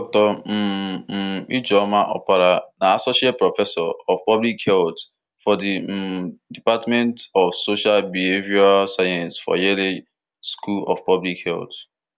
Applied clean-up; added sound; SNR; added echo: none; none; none; none.